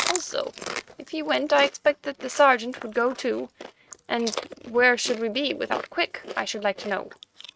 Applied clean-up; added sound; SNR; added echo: neural mask model RNNoise.